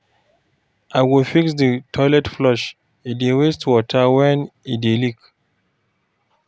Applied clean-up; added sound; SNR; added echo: none; none; none; none.